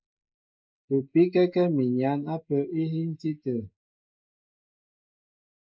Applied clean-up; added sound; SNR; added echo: neural mask model Resemble Enhance denoiser.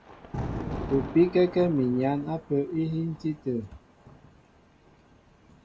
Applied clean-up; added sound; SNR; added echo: none; Thunder; 11 dB; none.